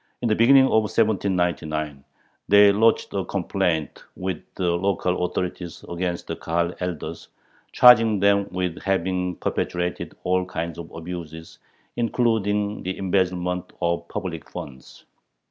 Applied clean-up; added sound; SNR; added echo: none; none; none; none.